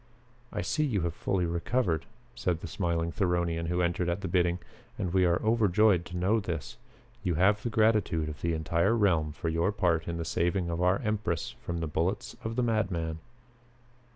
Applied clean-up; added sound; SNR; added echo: none; none; none; none.